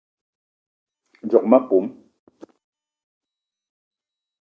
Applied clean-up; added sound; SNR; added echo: none; none; none; none.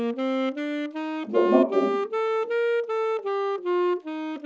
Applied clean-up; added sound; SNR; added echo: none; Wind instrument, woodwind instrument; -5 dB; reverberation time 0.7 s.